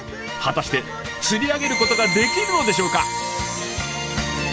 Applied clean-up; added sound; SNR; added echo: none; none; none; none.